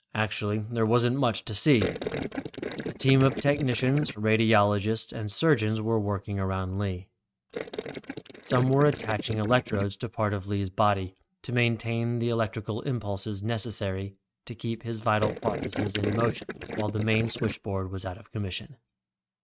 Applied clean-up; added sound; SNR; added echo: neural mask model RNNoise.